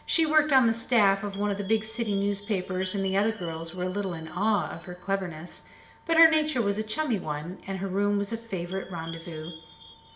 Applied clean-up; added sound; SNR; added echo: none; Chime; 13 dB; reverberation time 1.5 s.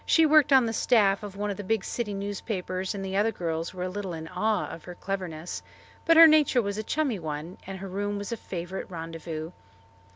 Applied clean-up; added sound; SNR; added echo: none; none; none; none.